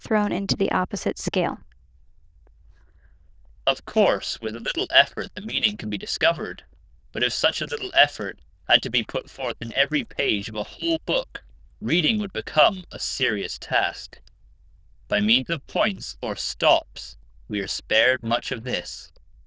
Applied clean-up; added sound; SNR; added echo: neural diffusion model UNIVERSE++.